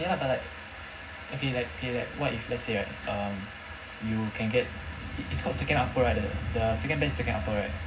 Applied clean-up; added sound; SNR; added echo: none; none; none; reverberation time 0.4 s.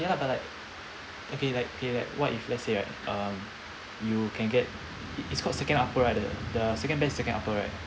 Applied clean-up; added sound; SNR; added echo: none; none; none; none.